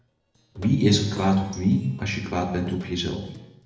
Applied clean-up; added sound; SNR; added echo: neural separator model SepFormer DNS4.